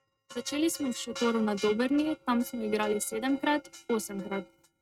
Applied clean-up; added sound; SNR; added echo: neural mask model RNNoise.